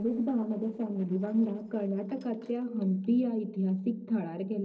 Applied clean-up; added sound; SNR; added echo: neural separator model SepFormer DNS4.